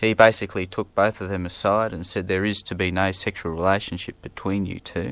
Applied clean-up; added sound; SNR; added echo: none; none; none; none.